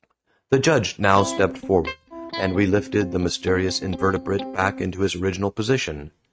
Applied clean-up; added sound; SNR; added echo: neural mask model RNNoise.